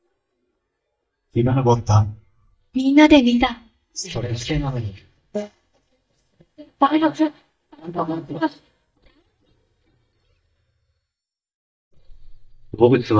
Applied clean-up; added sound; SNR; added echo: neural mask model DeepFilterNet 3.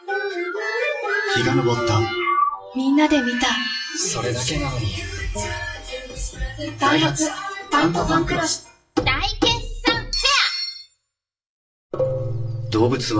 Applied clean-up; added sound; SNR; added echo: classical method WPE with log-MMSE.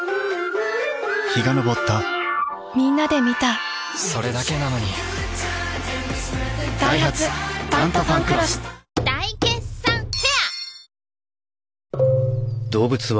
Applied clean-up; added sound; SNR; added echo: none; none; none; none.